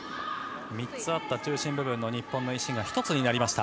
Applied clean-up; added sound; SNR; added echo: none; none; none; none.